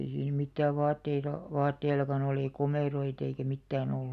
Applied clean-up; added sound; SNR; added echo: none; none; none; none.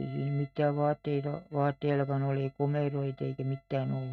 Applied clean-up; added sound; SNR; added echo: neural mask model RNNoise.